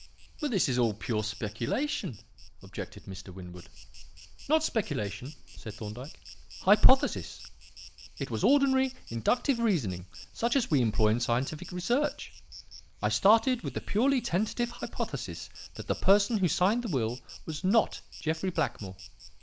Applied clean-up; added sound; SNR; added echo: neural mask model Resemble Enhance denoiser.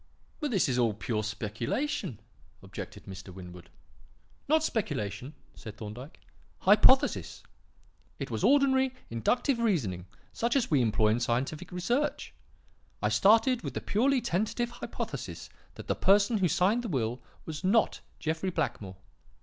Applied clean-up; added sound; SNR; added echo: none; none; none; none.